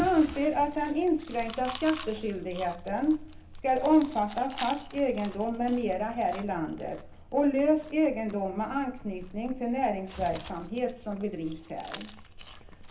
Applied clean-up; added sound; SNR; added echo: none; Chewing, mastication; 14 dB; reverberation time 0.3 s.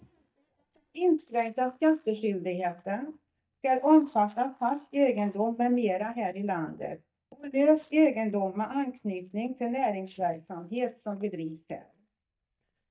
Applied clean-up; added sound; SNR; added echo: neural mask model DeepFilterNet 3.